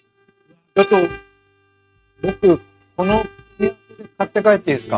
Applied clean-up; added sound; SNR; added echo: neural mask model RNNoise.